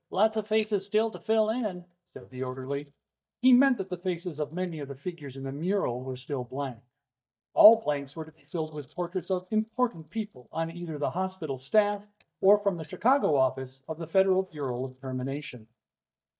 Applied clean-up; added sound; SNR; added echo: neural mask model DeepFilterNet 3.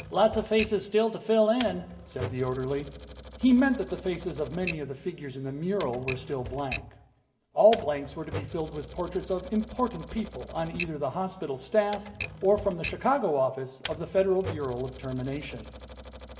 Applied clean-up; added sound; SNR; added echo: none; Typewriter; 13 dB; reverberation time 0.7 s.